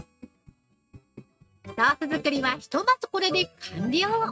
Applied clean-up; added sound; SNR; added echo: neural mask model RNNoise.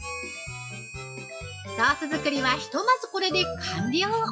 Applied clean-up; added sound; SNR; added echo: classical method log-MMSE.